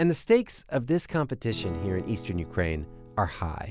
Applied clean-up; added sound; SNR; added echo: none; Acoustic guitar / Strum; 14 dB; none.